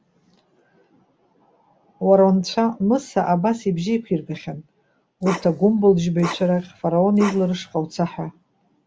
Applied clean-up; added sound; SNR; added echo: none; Bark; 12 dB; none.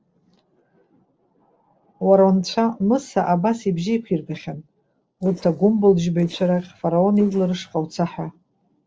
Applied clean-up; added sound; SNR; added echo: neural separator model SepFormer DNS4.